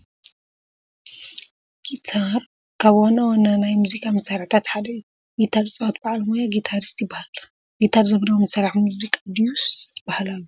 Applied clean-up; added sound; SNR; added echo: none; none; none; none.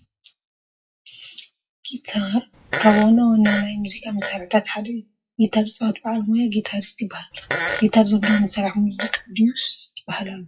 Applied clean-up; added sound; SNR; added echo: classical method WPE with log-MMSE.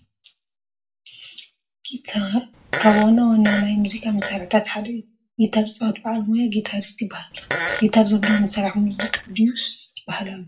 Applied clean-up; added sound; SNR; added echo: none; Fart; 8 dB; reverberation time 0.2 s.